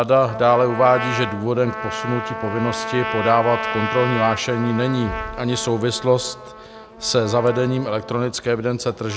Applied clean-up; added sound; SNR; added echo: none; Trumpet; 9 dB; none.